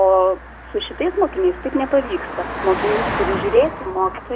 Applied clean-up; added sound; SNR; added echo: none; Car passing by; 8 dB; none.